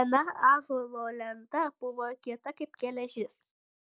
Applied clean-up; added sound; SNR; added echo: neural mask model Resemble Enhance denoiser.